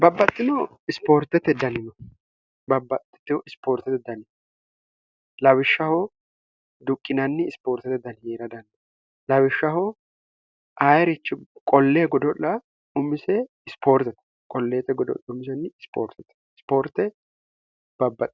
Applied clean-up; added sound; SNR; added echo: none; none; none; none.